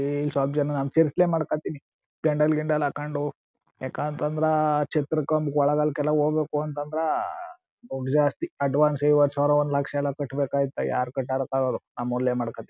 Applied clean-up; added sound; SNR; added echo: none; none; none; none.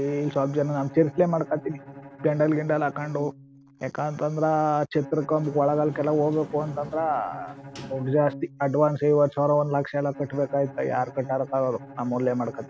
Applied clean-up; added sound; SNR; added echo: none; Bowed string instrument + Sliding door; 18 dB; none.